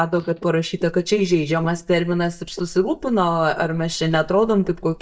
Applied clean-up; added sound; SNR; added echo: neural mask model DeepFilterNet 3.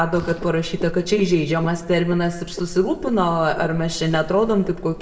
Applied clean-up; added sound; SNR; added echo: none; Frog; 19 dB; reverberation time 1.0 s.